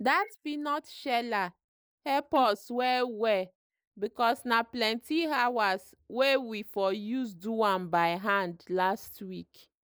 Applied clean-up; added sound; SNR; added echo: neural mask model Resemble Enhance denoiser.